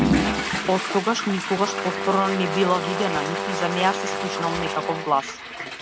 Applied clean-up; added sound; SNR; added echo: none; Brass instrument + Toilet flush / Water; 1 dB; none.